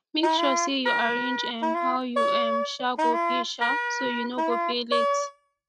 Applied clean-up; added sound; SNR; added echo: neural mask model RNNoise.